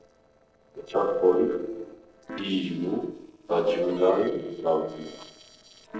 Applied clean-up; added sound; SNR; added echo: neural separator model SepFormer DNS4.